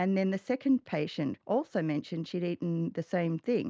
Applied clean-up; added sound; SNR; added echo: none; none; none; none.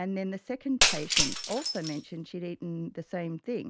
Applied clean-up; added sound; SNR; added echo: none; Shatter; -3 dB; none.